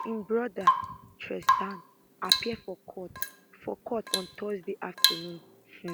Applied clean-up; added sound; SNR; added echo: none; Drip / Water tap, faucet / Rain; -5 dB; none.